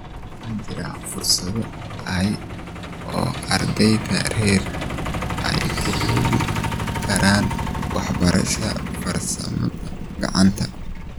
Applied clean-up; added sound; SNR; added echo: none; Truck; 4 dB; none.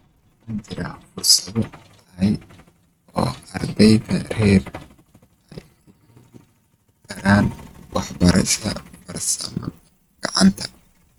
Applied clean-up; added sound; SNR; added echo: neural mask model RNNoise.